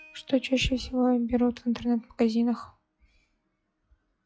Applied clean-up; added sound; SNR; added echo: classical method log-MMSE.